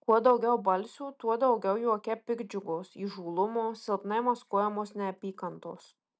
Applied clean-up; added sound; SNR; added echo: none; none; none; none.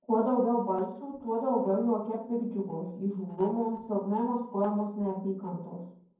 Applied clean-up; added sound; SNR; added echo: neural separator model SepFormer DNS4.